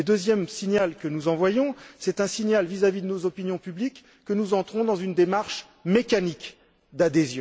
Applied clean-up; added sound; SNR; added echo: none; none; none; none.